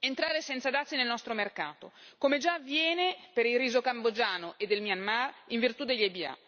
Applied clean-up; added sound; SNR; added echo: none; none; none; none.